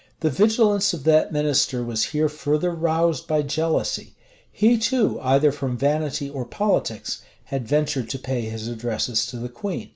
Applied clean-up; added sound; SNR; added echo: none; none; none; none.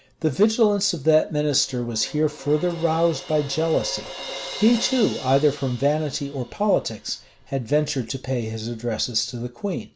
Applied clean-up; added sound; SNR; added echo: none; Crash cymbal; 16 dB; none.